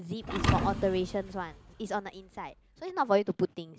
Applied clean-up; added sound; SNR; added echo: none; Thump, thud; 3 dB; none.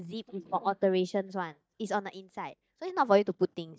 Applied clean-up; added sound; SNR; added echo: neural mask model DeepFilterNet 3.